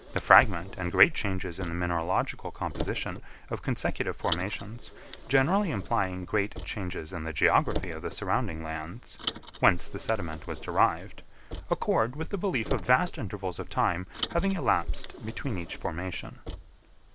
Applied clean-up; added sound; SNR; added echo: none; Car; 13 dB; none.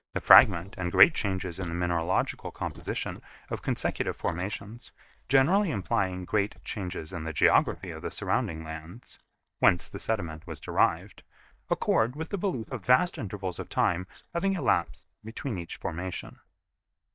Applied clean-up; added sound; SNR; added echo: neural mask model DeepFilterNet 3.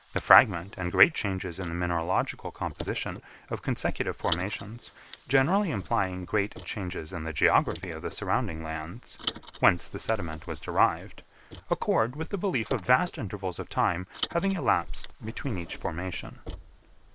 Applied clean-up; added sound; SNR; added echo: neural mask model Resemble Enhance denoiser.